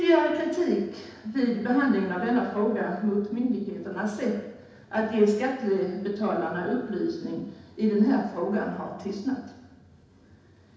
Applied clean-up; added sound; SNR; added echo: none; none; none; reverberation time 0.8 s.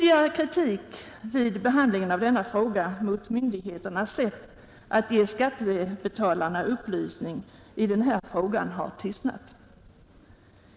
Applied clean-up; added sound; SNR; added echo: none; none; none; none.